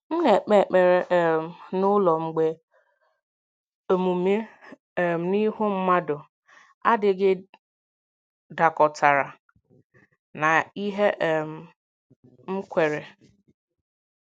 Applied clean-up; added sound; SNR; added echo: none; none; none; none.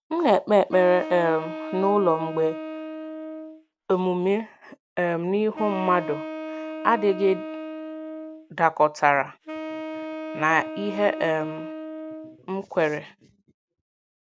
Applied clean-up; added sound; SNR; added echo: none; Wind instrument, woodwind instrument; 9 dB; none.